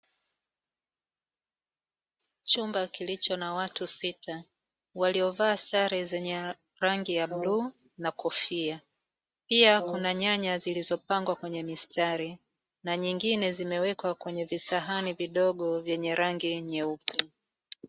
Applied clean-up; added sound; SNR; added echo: neural mask model RNNoise.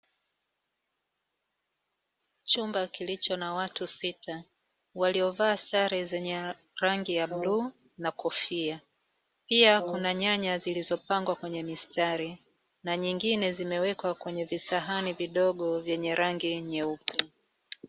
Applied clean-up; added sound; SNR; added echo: none; Brass instrument; 13 dB; none.